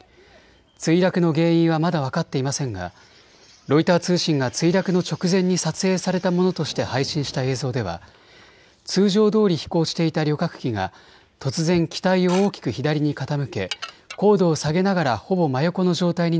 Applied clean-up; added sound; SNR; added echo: none; Dishes, pots, and pans / Glass; 17 dB; none.